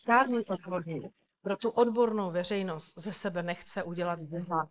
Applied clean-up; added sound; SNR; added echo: neural mask model Resemble Enhance denoiser.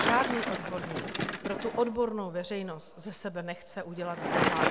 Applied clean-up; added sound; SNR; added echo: none; Bicycle; 0 dB; none.